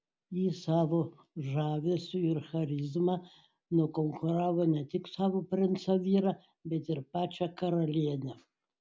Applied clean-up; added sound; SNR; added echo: none; none; none; none.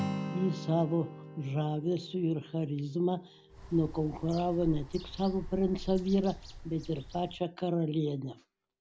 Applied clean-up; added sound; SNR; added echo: none; Bird + Acoustic guitar; 11 dB; none.